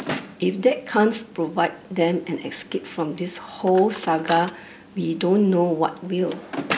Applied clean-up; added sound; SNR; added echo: none; Drawer open or close; 14 dB; none.